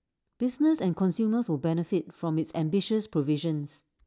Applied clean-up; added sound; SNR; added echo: none; none; none; none.